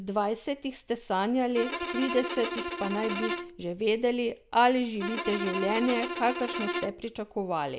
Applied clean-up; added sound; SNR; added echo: none; Bowed string instrument; 6 dB; none.